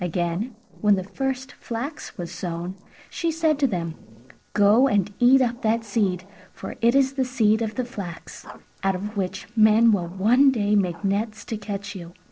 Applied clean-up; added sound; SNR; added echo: neural separator model SepFormer DNS4.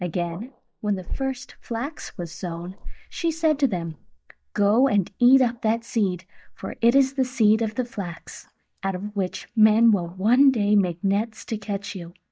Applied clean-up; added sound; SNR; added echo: neural mask model DeepFilterNet 3.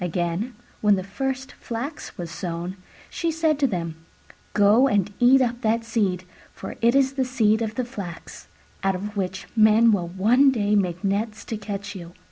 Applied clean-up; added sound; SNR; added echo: none; none; none; none.